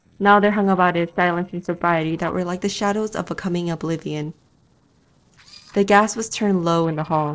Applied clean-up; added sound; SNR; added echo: neural separator model SepFormer DNS4.